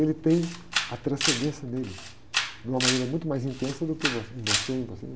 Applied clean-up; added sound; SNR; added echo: none; Camera; 3 dB; none.